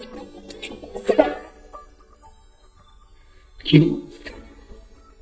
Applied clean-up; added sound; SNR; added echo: neural mask model DeepFilterNet 3.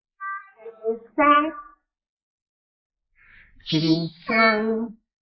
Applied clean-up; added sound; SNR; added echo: neural mask model Resemble Enhance denoiser.